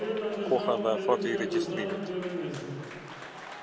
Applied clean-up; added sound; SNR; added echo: none; Applause; 0 dB; none.